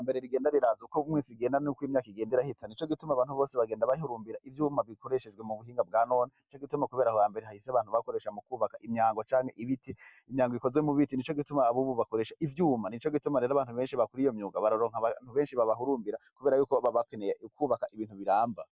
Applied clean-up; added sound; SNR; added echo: none; none; none; none.